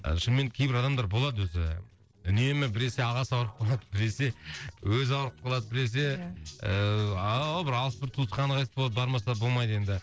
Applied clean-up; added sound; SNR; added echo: neural separator model SepFormer DNS4.